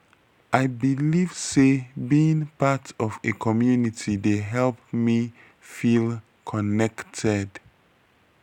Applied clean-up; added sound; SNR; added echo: none; none; none; none.